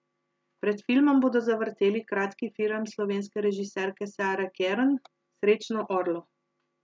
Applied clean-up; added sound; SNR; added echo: none; none; none; none.